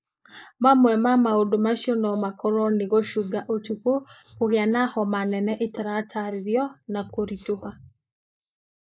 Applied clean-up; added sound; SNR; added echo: neural mask model Resemble Enhance denoiser.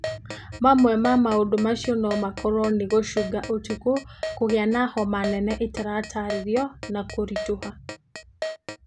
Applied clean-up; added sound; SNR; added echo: none; Keyboard (musical); 12 dB; none.